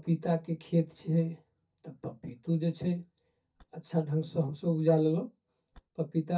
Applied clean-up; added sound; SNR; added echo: neural mask model DeepFilterNet 3.